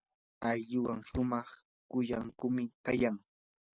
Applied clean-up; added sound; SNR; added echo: neural separator model SepFormer DNS4.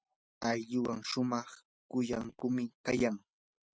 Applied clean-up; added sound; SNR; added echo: none; none; none; none.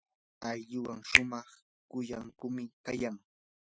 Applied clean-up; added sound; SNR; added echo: classical method Wiener filter.